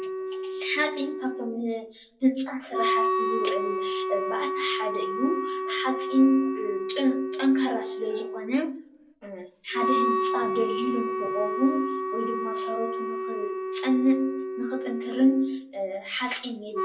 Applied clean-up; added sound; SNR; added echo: none; Wind instrument, woodwind instrument; 2 dB; reverberation time 0.2 s.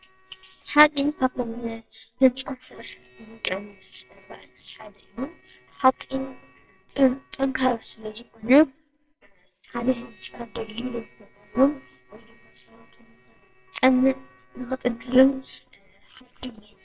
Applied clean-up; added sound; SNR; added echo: neural separator model SepFormer WHAMR!.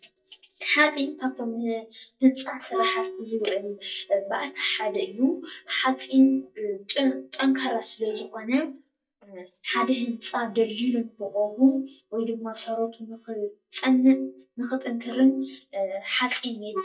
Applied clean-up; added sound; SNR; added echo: neural mask model DeepFilterNet 3.